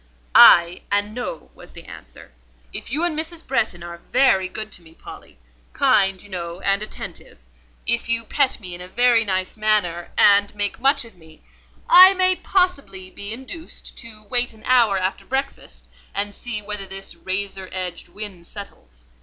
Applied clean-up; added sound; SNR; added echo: none; none; none; none.